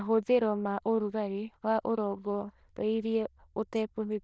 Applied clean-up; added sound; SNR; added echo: neural diffusion model UNIVERSE++.